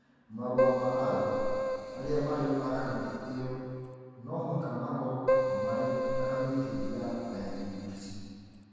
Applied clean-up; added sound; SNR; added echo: none; Keyboard (musical); -2 dB; reverberation time 2.1 s.